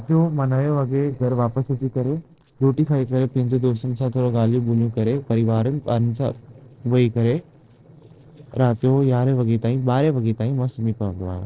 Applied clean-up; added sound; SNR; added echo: neural separator model SepFormer DNS4.